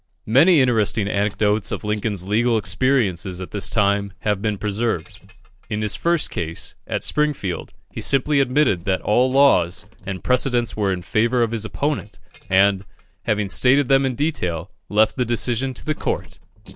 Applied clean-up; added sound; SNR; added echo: neural separator model SepFormer DNS4.